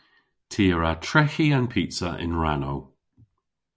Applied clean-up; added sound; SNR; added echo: none; none; none; none.